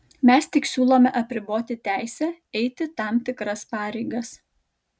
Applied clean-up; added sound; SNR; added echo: none; none; none; none.